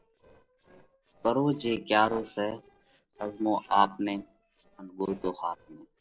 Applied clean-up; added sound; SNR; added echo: neural separator model SepFormer DNS4.